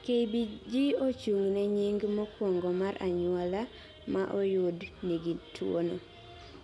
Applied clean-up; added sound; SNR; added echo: none; none; none; none.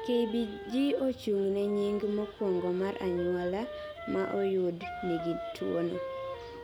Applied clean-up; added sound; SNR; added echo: none; Wind instrument, woodwind instrument; 10 dB; none.